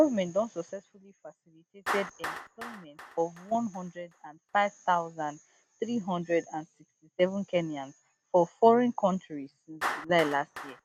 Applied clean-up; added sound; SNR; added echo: none; Clapping; 13 dB; none.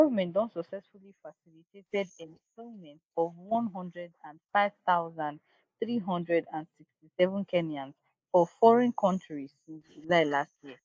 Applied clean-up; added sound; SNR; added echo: neural mask model Resemble Enhance denoiser.